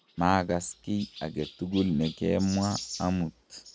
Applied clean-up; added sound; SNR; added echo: none; Chirp, tweet; 16 dB; none.